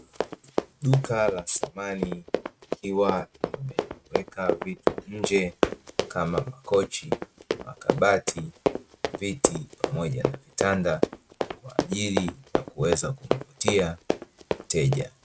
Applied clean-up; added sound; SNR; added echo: neural mask model RNNoise.